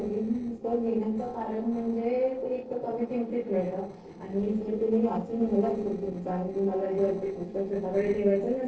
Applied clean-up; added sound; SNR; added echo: neural separator model SepFormer DNS4.